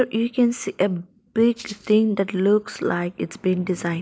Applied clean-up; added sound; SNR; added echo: none; Rattle (instrument); 19 dB; none.